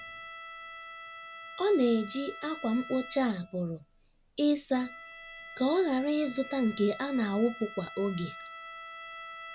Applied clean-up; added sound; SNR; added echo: none; Bowed string instrument; 14 dB; none.